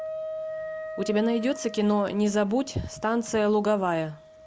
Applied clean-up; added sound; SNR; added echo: none; Wind instrument, woodwind instrument; 12 dB; none.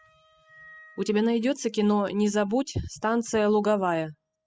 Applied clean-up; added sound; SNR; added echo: classical method spectral subtraction.